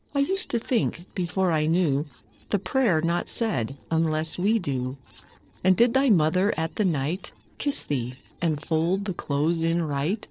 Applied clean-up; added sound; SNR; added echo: neural separator model SepFormer DNS4.